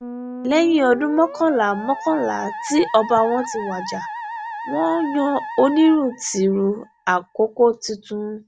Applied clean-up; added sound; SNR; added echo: none; Musical instrument; 12 dB; none.